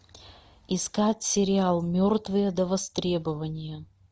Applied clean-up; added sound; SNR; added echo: none; none; none; none.